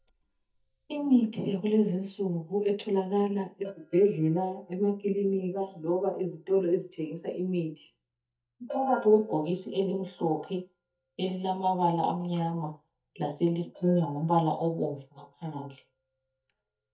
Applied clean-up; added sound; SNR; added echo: neural mask model DeepFilterNet 3.